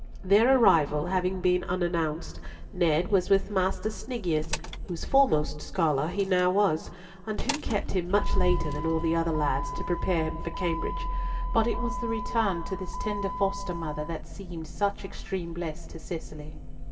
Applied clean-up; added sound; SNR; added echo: none; Motor vehicle (road); 5 dB; reverberation time 2.9 s.